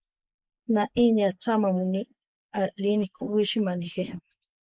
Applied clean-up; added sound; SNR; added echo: neural mask model Resemble Enhance denoiser.